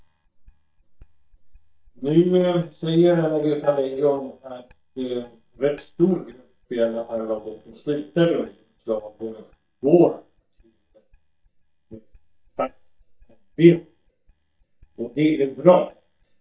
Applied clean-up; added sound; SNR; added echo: neural mask model DeepFilterNet 3.